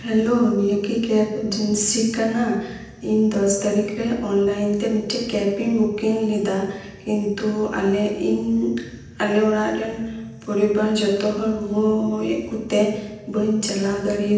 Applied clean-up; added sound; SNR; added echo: none; none; none; reverberation time 0.9 s.